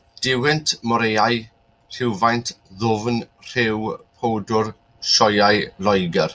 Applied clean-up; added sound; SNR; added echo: none; none; none; none.